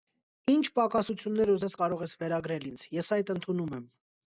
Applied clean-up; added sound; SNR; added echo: none; none; none; none.